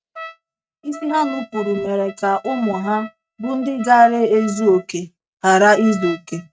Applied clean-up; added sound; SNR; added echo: neural mask model RNNoise.